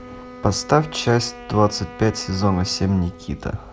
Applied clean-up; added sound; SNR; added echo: none; Wind instrument, woodwind instrument; 17 dB; none.